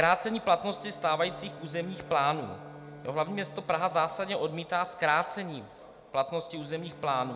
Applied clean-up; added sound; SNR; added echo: none; Bowed string instrument; 20 dB; none.